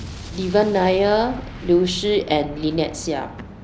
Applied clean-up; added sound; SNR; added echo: none; Explosion; 15 dB; none.